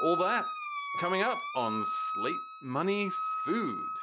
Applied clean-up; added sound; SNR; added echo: none; Wind instrument, woodwind instrument; 2 dB; none.